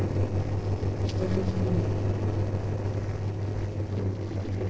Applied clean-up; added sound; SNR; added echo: neural separator model SepFormer DNS4.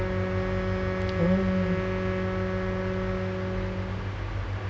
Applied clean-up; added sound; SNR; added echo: none; Wind instrument, woodwind instrument; 2 dB; none.